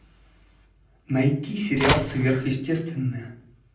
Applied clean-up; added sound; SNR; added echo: none; Telephone; 2 dB; reverberation time 0.6 s.